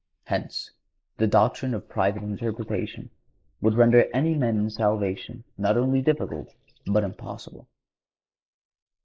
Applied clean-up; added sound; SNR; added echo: neural mask model Resemble Enhance denoiser.